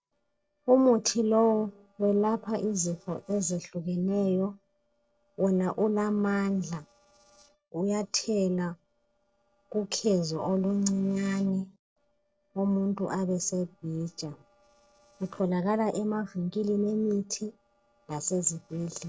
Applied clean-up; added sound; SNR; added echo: neural separator model SepFormer DNS4.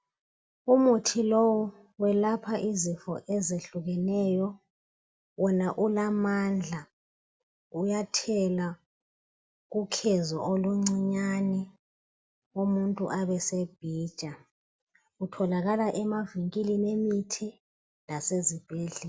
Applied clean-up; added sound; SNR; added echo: none; none; none; none.